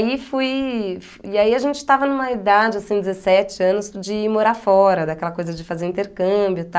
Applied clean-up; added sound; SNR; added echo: none; none; none; none.